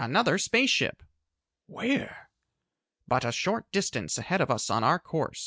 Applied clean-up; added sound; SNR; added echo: none; none; none; none.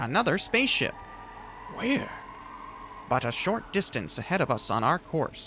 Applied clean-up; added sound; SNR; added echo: none; Applause / Cheering + Mechanisms; 16 dB; none.